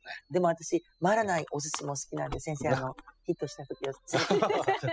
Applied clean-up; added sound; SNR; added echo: classical method spectral subtraction.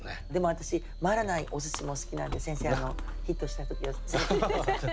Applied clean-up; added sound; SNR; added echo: none; Fireworks; 5 dB; none.